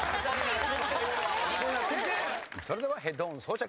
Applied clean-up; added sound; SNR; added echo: none; Rattle (instrument); 19 dB; none.